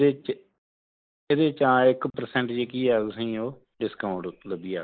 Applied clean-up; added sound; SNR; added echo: neural mask model Resemble Enhance denoiser.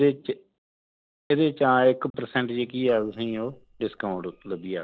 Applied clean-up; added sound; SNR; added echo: neural separator model SepFormer DNS4.